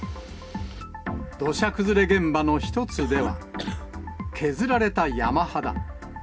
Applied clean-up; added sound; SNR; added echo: none; Cough; 12 dB; reverberation time 0.3 s.